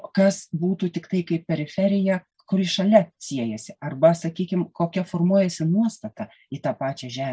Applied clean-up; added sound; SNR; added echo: none; none; none; none.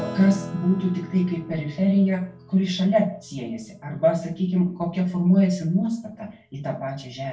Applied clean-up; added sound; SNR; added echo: none; Acoustic guitar / Strum; 17 dB; reverberation time 0.3 s.